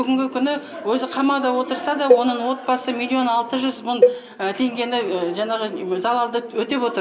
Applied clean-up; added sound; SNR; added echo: none; Cowbell; 1 dB; none.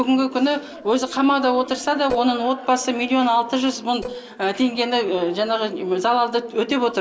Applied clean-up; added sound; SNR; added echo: neural separator model SepFormer DNS4.